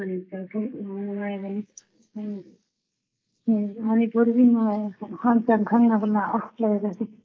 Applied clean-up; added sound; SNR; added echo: neural mask model Resemble Enhance denoiser.